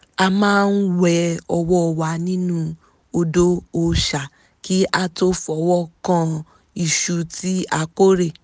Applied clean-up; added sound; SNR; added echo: none; none; none; none.